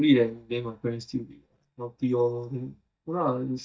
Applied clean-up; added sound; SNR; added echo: neural mask model DeepFilterNet 3.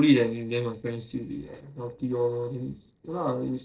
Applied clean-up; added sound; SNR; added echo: neural separator model SepFormer DNS4.